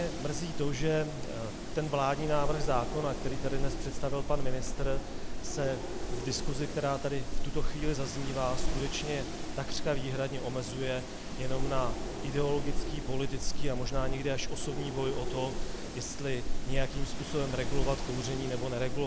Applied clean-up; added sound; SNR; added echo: none; Wind; -3 dB; none.